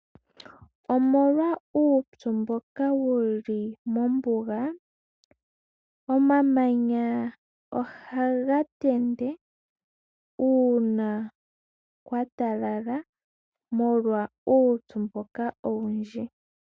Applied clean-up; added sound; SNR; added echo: none; none; none; none.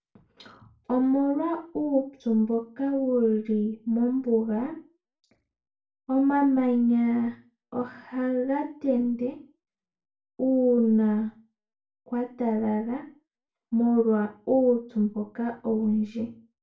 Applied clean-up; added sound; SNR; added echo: none; none; none; reverberation time 0.3 s.